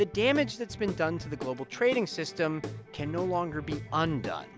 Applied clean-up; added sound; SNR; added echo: none; Guitar / Drum; 10 dB; none.